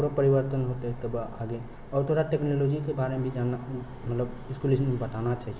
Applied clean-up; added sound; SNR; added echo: none; none; none; none.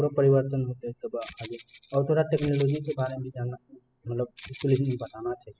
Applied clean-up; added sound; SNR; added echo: classical method spectral subtraction.